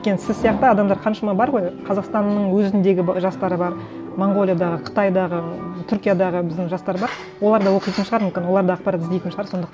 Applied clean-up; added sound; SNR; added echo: none; none; none; none.